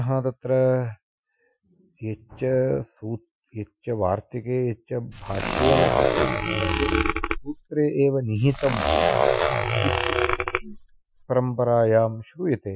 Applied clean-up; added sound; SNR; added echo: classical method Wiener filter.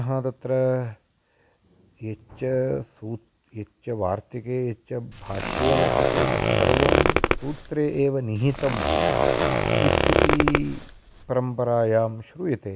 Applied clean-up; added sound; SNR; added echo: none; Zipper (clothing); -4 dB; none.